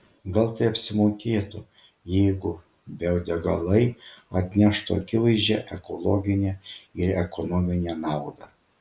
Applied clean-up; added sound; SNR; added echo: none; none; none; none.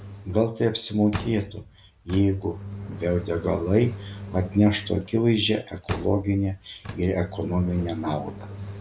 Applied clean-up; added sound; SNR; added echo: none; Engine; 12 dB; none.